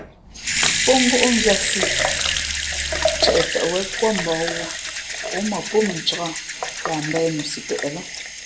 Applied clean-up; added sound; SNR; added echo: none; Sink (filling or washing) / Water tap, faucet / Liquid; 0 dB; reverberation time 0.4 s.